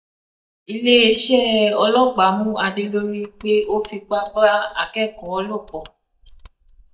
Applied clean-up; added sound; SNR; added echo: neural mask model DeepFilterNet 3.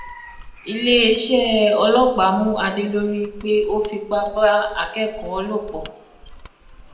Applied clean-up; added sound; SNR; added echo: none; Mechanisms; 20 dB; reverberation time 0.8 s.